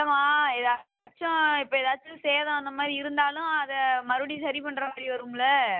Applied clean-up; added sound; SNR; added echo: none; none; none; none.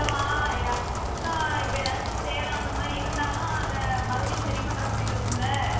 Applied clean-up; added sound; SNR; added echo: none; Rain; -3 dB; reverberation time 1.1 s.